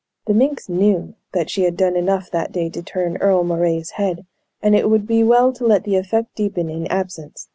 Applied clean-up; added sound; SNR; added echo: none; none; none; none.